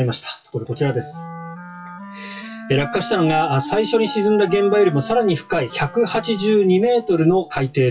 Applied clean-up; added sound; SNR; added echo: classical method WPE with log-MMSE.